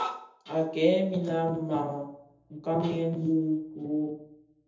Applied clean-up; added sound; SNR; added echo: none; none; none; reverberation time 0.7 s.